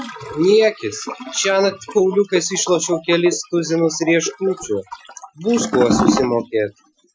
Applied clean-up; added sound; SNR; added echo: classical method Wiener filter.